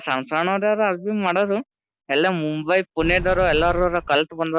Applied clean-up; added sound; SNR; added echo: none; Sliding door; 8 dB; none.